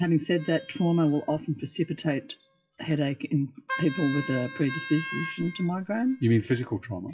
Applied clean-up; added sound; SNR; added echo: classical method WPE with log-MMSE.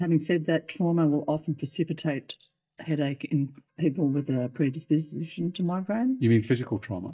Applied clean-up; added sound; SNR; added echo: neural mask model DeepFilterNet 3.